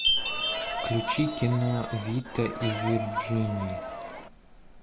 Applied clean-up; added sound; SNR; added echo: none; Crowd + Chime; 2 dB; none.